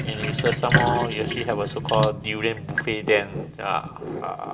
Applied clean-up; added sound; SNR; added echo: none; Sink (filling or washing); 2 dB; reverberation time 0.3 s.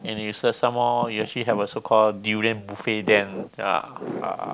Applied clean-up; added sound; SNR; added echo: none; none; none; none.